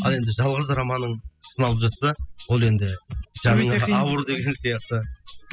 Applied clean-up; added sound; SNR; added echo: classical method spectral subtraction.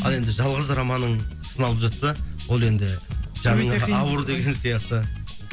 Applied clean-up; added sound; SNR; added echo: none; Fire; 15 dB; none.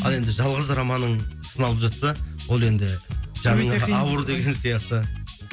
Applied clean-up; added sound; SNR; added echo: none; none; none; none.